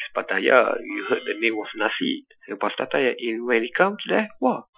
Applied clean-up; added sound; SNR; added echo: classical method Wiener filter.